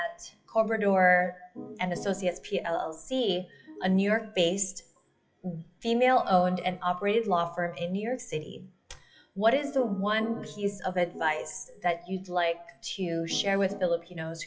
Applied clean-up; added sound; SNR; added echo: classical method WPE with log-MMSE.